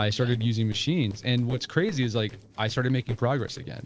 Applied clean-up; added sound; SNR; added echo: neural separator model SepFormer DNS4.